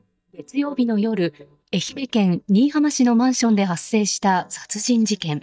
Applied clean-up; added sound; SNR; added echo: neural mask model DeepFilterNet 3.